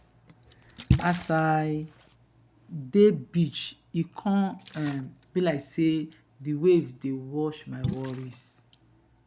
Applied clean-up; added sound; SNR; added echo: none; Splash, splatter; 9 dB; none.